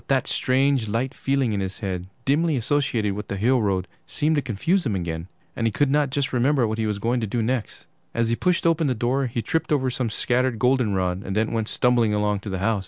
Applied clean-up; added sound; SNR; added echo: none; none; none; none.